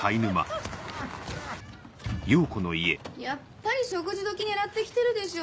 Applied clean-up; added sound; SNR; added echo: none; none; none; none.